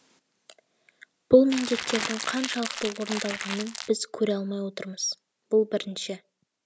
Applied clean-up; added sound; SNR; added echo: none; Crackle; 6 dB; none.